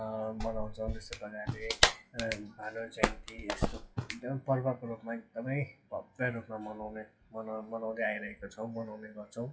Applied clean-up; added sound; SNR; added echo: classical method WPE with log-MMSE.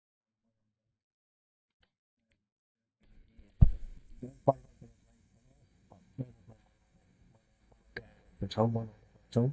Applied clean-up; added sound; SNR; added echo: neural mask model DeepFilterNet 3.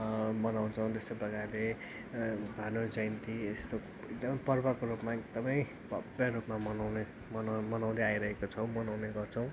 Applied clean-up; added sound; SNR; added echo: none; none; none; none.